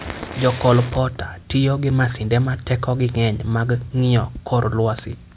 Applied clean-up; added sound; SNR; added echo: none; Fire; 19 dB; none.